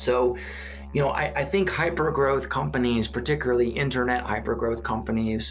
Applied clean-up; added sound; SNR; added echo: none; Musical instrument; 14 dB; none.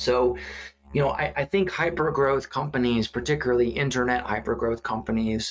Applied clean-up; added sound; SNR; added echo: neural mask model RNNoise.